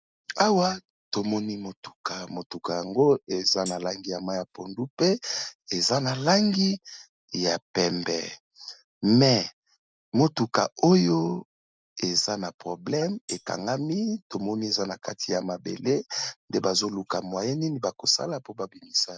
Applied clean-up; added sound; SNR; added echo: none; Tambourine; 17 dB; none.